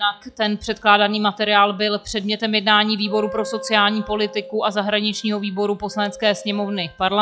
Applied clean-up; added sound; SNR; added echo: classical method log-MMSE.